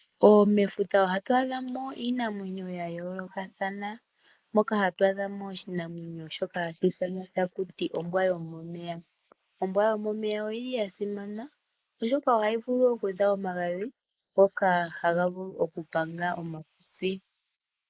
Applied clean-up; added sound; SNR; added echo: neural mask model Resemble Enhance denoiser.